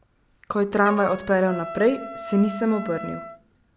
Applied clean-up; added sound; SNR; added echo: none; Trumpet; 13 dB; none.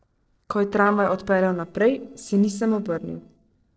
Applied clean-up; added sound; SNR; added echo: neural separator model SepFormer DNS4.